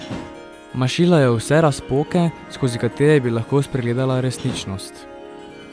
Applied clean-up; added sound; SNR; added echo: none; Slam + Harp; 16 dB; none.